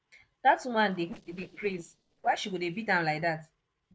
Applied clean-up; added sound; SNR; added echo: neural separator model SepFormer DNS4.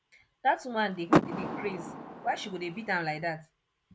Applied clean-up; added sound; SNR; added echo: none; Door / Car; -1 dB; none.